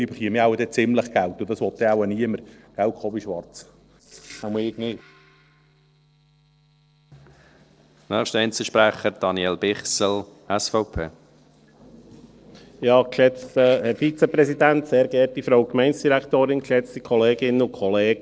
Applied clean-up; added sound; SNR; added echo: neural separator model SepFormer DNS4.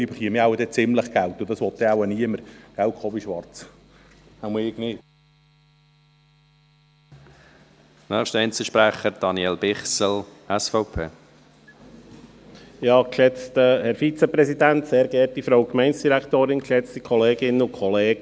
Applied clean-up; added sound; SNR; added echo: none; none; none; none.